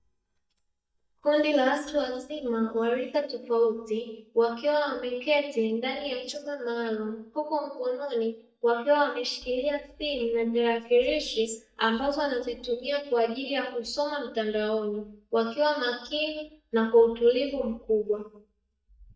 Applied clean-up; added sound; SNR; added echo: neural mask model DeepFilterNet 3.